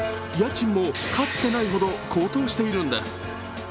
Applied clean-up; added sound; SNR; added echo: none; Bowed string instrument; 12 dB; none.